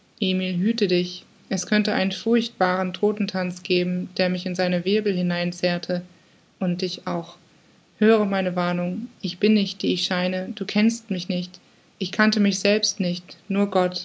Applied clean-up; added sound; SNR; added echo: none; none; none; none.